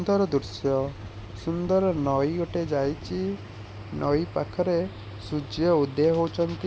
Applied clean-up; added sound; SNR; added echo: none; none; none; none.